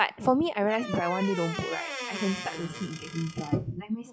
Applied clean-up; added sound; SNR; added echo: classical method log-MMSE.